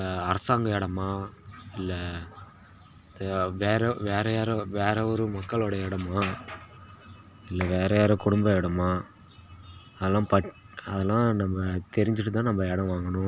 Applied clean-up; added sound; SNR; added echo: none; Clapping; 16 dB; none.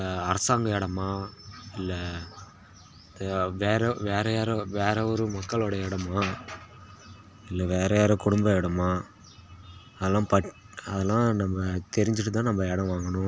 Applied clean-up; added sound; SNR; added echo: none; none; none; none.